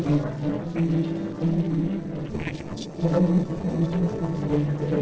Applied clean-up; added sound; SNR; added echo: neural separator model SepFormer DNS4.